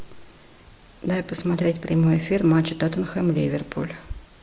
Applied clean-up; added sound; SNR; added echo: none; none; none; none.